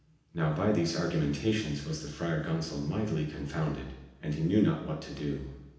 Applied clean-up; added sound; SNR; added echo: none; none; none; reverberation time 0.9 s.